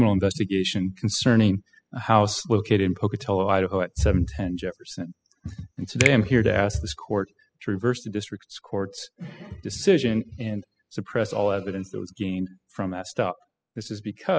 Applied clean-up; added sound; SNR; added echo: classical method spectral subtraction.